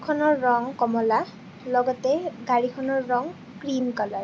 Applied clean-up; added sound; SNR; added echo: none; none; none; none.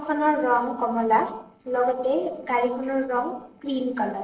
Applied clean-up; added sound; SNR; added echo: neural separator model SepFormer DNS4.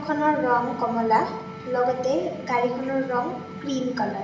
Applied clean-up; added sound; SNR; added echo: none; Wind instrument, woodwind instrument; 19 dB; reverberation time 0.8 s.